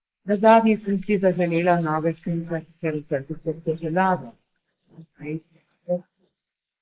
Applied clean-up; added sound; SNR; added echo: neural mask model Resemble Enhance denoiser.